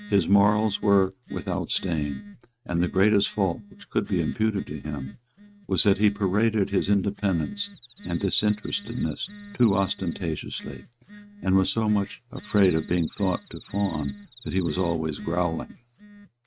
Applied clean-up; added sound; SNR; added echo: neural mask model RNNoise.